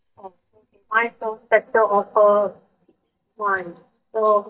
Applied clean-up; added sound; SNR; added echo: neural mask model DeepFilterNet 3.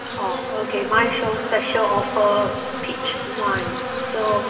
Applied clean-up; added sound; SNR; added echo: none; Insect; 4 dB; reverberation time 1.3 s.